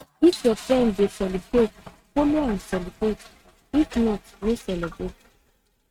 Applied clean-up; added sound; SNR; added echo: neural mask model RNNoise.